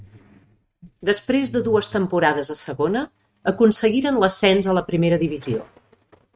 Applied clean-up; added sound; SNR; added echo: neural mask model RNNoise.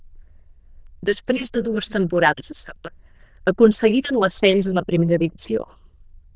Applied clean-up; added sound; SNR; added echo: neural diffusion model UNIVERSE++.